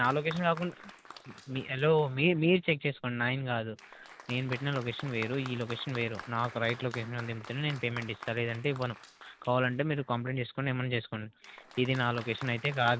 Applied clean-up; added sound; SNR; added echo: none; Applause; 17 dB; none.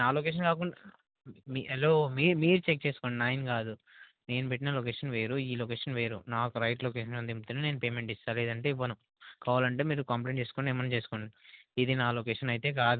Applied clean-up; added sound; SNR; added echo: none; none; none; none.